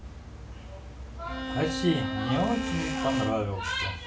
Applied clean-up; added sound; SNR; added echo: none; Bowed string instrument; 3 dB; none.